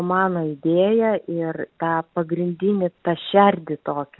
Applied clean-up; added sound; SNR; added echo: none; none; none; none.